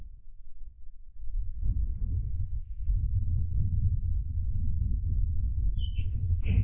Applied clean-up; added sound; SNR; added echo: neural mask model Resemble Enhance denoiser.